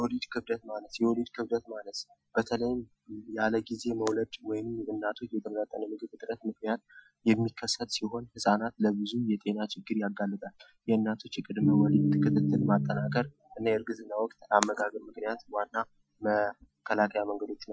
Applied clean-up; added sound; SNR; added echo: classical method Wiener filter.